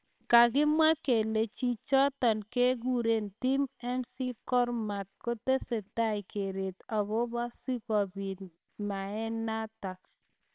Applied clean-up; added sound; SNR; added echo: neural separator model SepFormer WHAMR!.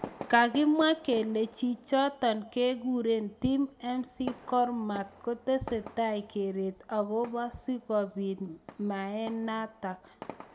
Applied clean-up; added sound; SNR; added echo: none; Fireworks; 18 dB; reverberation time 0.6 s.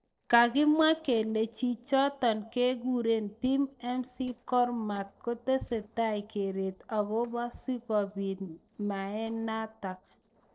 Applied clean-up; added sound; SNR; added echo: neural separator model SepFormer DNS4.